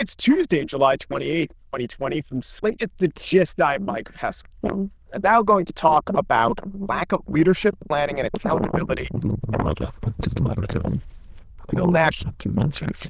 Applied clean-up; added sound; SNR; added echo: neural diffusion model UNIVERSE++.